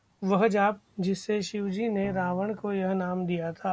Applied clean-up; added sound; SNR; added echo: none; Drum; 19 dB; none.